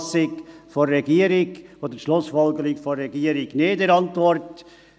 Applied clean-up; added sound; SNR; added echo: none; none; none; none.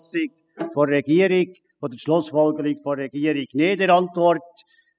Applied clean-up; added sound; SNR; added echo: classical method spectral subtraction.